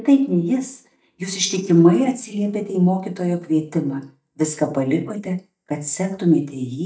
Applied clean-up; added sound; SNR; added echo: neural mask model DeepFilterNet 3.